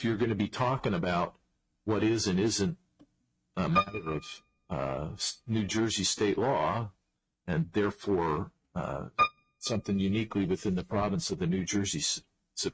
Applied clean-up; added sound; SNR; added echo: neural mask model RNNoise.